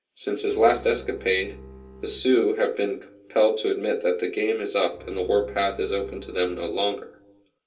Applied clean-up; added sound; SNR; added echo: none; Bowed string instrument; 19 dB; reverberation time 0.3 s.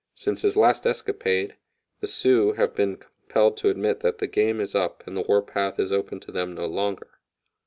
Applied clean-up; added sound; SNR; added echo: none; none; none; none.